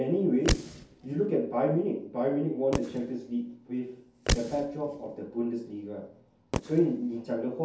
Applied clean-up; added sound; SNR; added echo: none; Fireworks; 7 dB; reverberation time 0.6 s.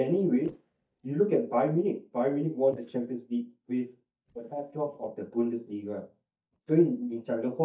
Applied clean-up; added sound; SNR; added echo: neural mask model DeepFilterNet 3.